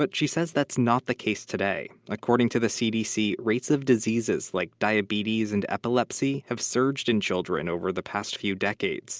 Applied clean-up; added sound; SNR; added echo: none; none; none; none.